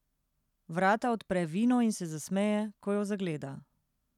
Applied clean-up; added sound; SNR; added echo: none; none; none; none.